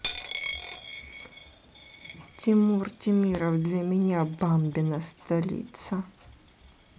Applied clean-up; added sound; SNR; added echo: none; Coin (dropping); 13 dB; none.